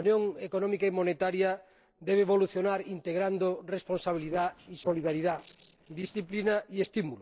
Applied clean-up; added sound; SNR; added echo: neural separator model SepFormer DNS4.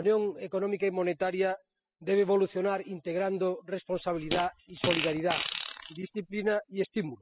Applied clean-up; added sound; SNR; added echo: classical method spectral subtraction.